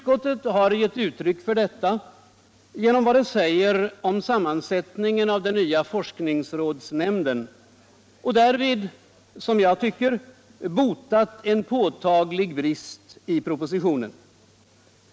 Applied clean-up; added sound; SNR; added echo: none; none; none; none.